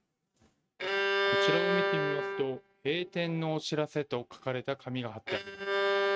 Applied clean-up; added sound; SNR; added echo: neural mask model RNNoise.